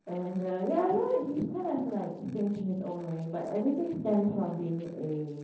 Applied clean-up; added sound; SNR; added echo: neural separator model SepFormer DNS4.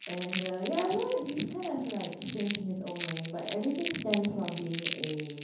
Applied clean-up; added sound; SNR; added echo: none; Crumpling, crinkling; 0 dB; reverberation time 0.9 s.